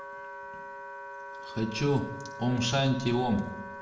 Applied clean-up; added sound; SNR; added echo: none; Wind instrument, woodwind instrument; 11 dB; reverberation time 0.6 s.